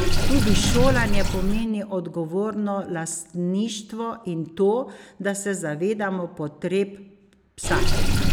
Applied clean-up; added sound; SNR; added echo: none; Sink (filling or washing) / Water; -2 dB; none.